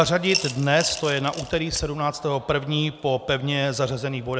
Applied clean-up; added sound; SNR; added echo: none; Coin (dropping) / Glass; 9 dB; none.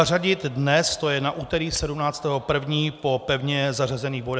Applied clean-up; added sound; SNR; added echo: none; none; none; none.